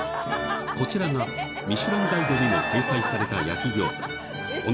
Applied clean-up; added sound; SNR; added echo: none; none; none; none.